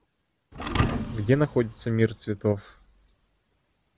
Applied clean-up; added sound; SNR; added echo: none; Thump, thud; 4 dB; none.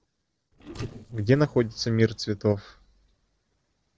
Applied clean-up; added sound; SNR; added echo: neural separator model SepFormer DNS4.